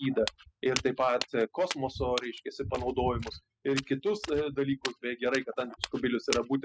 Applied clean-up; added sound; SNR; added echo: classical method spectral subtraction.